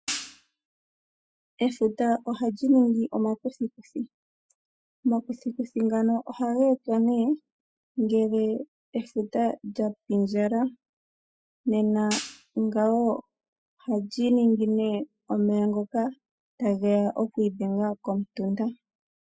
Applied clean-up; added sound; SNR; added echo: classical method spectral subtraction.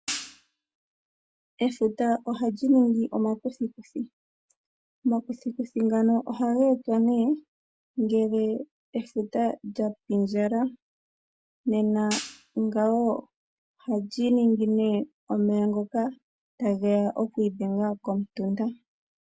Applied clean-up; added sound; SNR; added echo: none; Hi-hat; 11 dB; none.